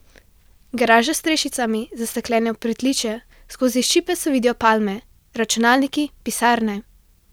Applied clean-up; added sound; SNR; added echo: none; none; none; none.